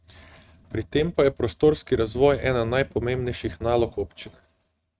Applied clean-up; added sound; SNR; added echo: neural mask model RNNoise.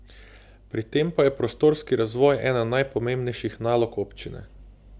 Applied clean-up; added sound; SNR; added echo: none; none; none; none.